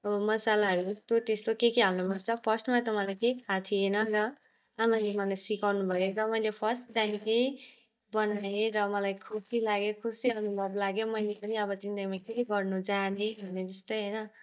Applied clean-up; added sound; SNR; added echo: neural mask model DeepFilterNet 3.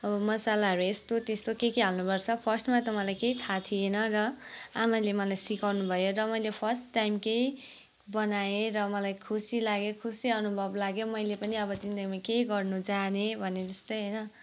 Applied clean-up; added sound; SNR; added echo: none; none; none; none.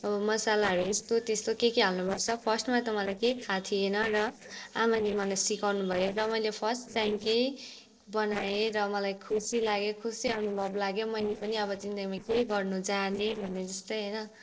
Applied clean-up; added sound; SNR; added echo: neural separator model SepFormer DNS4.